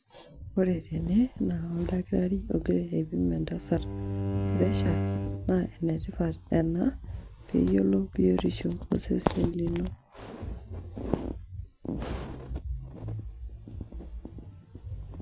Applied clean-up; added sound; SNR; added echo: none; Bowed string instrument; 2 dB; none.